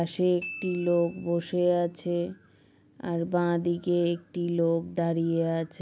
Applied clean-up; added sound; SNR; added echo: none; Glockenspiel; 20 dB; none.